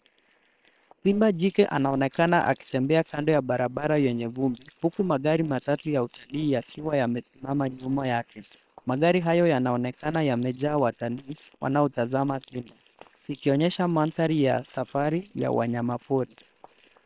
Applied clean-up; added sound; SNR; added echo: neural separator model SepFormer WHAM!.